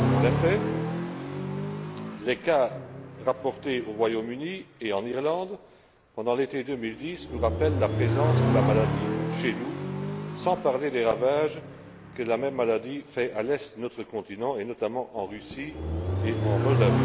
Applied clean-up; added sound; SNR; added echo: none; Accelerating, revving, vroom; 1 dB; none.